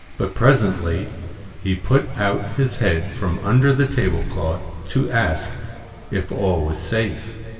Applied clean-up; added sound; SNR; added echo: none; Car passing by; 14 dB; reverberation time 2.2 s.